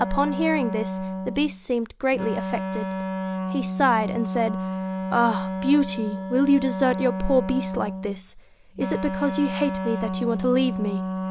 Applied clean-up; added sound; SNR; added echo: none; Wind instrument, woodwind instrument; 4 dB; none.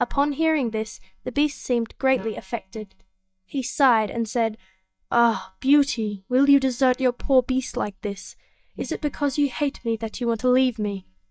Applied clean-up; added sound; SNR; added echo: neural mask model DeepFilterNet 3.